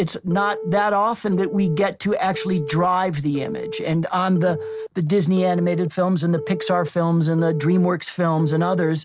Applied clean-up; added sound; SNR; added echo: none; Telephone; 12 dB; none.